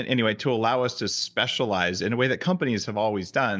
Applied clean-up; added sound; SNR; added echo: none; none; none; none.